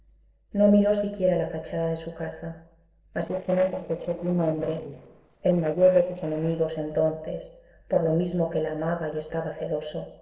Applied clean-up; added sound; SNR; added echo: neural separator model SepFormer DNS4.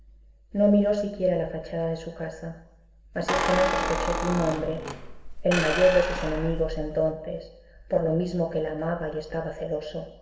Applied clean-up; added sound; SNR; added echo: none; Squeak; 3 dB; reverberation time 0.8 s.